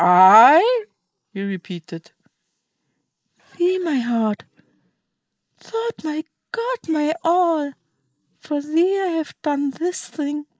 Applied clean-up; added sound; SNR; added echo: neural mask model Resemble Enhance denoiser.